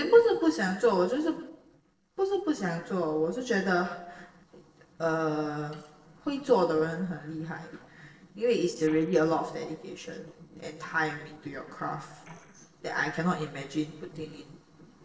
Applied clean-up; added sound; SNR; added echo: neural separator model SepFormer DNS4.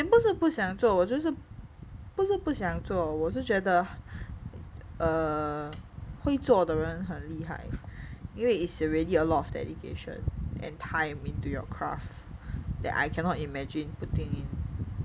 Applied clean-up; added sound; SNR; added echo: none; none; none; none.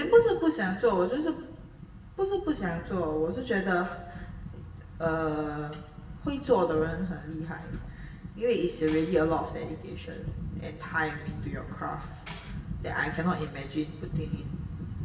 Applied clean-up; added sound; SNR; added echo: none; Tambourine; 8 dB; reverberation time 1.1 s.